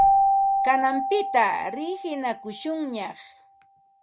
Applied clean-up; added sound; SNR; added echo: none; Keyboard (musical); -2 dB; none.